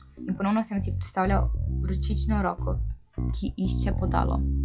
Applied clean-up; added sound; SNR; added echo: classical method log-MMSE.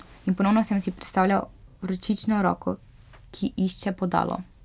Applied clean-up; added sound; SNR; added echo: none; none; none; none.